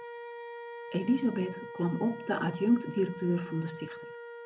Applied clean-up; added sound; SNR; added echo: none; Wind instrument, woodwind instrument; 11 dB; none.